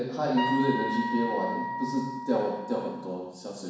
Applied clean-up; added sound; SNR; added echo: none; Wind instrument, woodwind instrument; 5 dB; reverberation time 1.1 s.